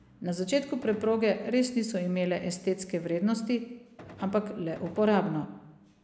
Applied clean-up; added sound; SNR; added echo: none; Gunshot, gunfire; 19 dB; none.